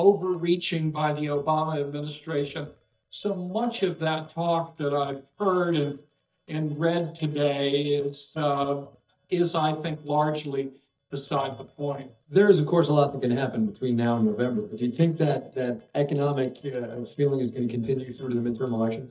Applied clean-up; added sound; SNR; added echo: neural mask model DeepFilterNet 3.